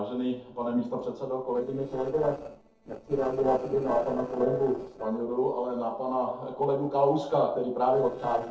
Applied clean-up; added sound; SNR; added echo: neural separator model SepFormer DNS4.